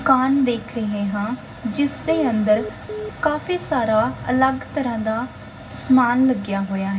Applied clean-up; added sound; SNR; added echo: none; Telephone; 12 dB; reverberation time 0.4 s.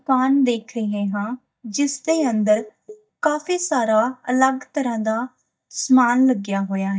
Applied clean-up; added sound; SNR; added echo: neural mask model DeepFilterNet 3.